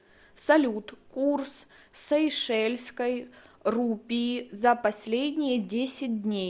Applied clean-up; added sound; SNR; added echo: none; none; none; none.